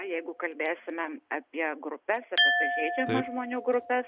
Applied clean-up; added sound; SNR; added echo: none; Glass; 1 dB; none.